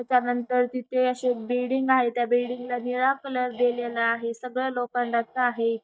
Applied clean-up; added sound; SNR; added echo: neural mask model DeepFilterNet 3.